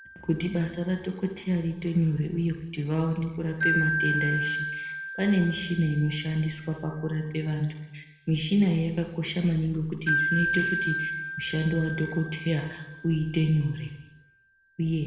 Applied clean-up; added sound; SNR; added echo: none; Wind chime; 6 dB; reverberation time 1.0 s.